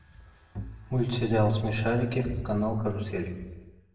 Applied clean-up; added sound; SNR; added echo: none; Bowed string instrument; 15 dB; reverberation time 1.0 s.